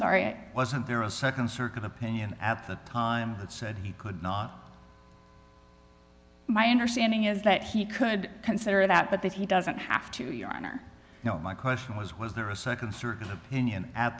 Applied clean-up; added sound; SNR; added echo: none; none; none; none.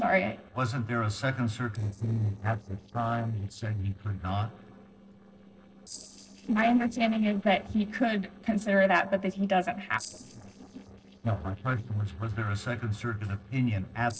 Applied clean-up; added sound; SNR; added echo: neural separator model SepFormer DNS4.